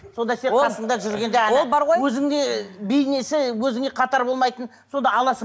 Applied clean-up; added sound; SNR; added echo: none; none; none; none.